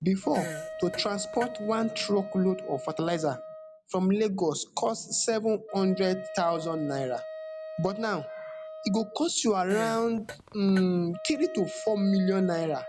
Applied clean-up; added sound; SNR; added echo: none; Fart + Wind instrument, woodwind instrument; 12 dB; none.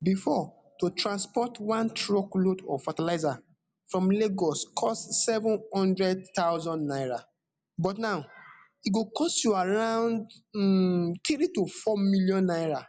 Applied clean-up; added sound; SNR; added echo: none; none; none; none.